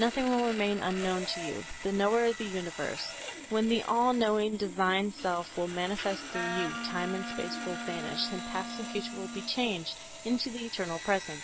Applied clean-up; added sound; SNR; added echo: none; Sawing + Wind instrument, woodwind instrument; 9 dB; none.